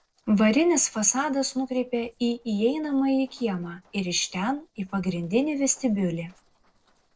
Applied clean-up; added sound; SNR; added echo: neural separator model SepFormer DNS4.